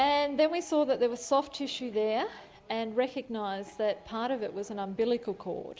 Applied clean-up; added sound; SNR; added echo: none; none; none; none.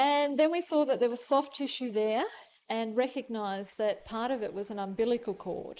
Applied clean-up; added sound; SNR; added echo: neural mask model Resemble Enhance denoiser.